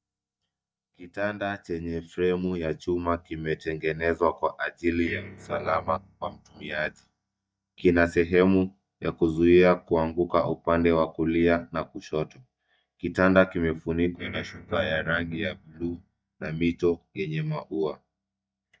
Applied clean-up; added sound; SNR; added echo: neural mask model DeepFilterNet 3.